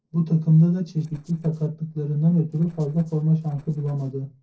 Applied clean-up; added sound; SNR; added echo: neural separator model SepFormer DNS4.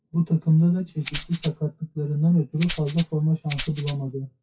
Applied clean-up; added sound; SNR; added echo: classical method WPE with log-MMSE.